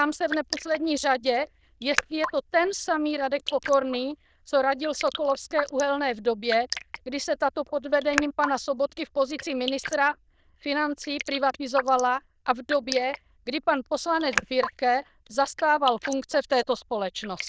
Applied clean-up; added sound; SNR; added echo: neural diffusion model UNIVERSE++.